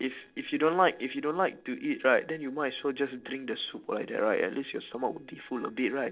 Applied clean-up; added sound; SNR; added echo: neural separator model SepFormer DNS4.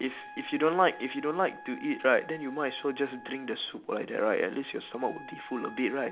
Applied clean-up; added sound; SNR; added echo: none; Wind instrument, woodwind instrument; 17 dB; none.